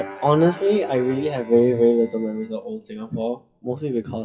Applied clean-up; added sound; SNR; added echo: classical method WPE with log-MMSE.